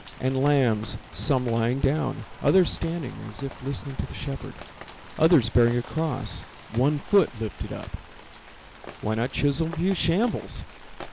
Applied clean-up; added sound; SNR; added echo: none; Rain; 16 dB; none.